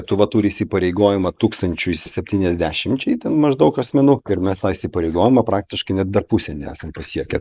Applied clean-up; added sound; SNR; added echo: neural mask model Resemble Enhance denoiser.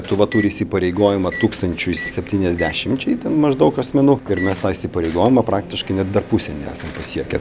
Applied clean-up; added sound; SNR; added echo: none; Electric guitar + Microwave oven; 15 dB; none.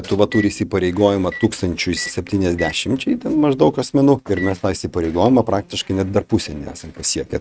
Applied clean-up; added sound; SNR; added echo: neural mask model RNNoise.